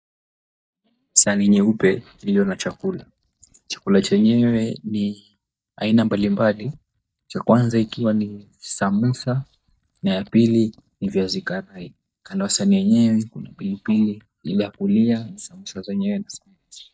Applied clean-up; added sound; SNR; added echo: neural mask model DeepFilterNet 3.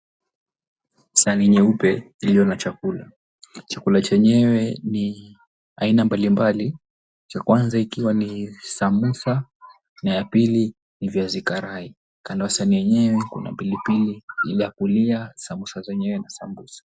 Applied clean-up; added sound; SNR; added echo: none; none; none; none.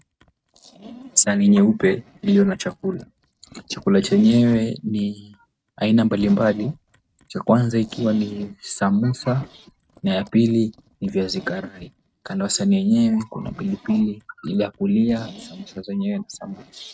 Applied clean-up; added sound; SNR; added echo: neural mask model RNNoise.